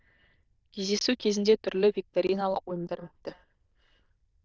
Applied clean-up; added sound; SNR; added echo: neural diffusion model UNIVERSE++.